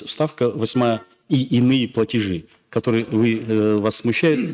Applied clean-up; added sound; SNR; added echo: neural mask model RNNoise.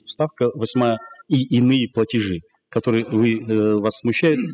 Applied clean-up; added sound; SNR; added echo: classical method spectral subtraction.